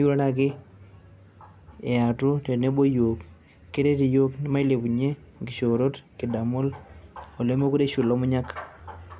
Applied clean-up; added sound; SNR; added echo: none; none; none; none.